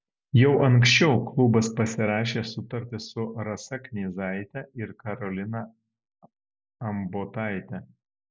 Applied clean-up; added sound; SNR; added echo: none; none; none; none.